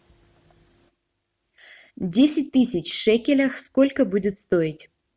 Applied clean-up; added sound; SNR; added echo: none; none; none; none.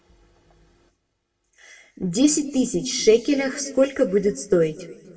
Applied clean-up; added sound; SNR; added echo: none; none; none; reverberation time 1.6 s.